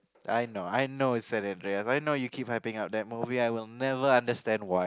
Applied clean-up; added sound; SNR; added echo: none; none; none; none.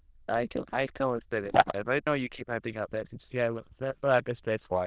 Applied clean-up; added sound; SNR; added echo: neural diffusion model UNIVERSE++.